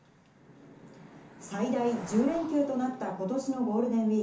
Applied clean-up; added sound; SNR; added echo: none; Cricket; 20 dB; reverberation time 0.9 s.